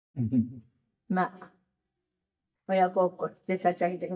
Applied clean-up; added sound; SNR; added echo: neural mask model DeepFilterNet 3.